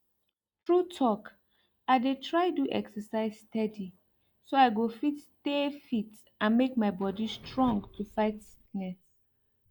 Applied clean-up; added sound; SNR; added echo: neural mask model DeepFilterNet 3.